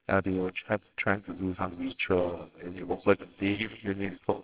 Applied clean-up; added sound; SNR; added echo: neural separator model SepFormer WHAMR!.